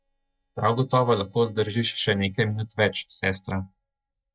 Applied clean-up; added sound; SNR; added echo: neural mask model DeepFilterNet 3.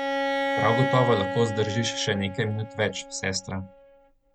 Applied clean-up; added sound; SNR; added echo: none; Bowed string instrument; 3 dB; none.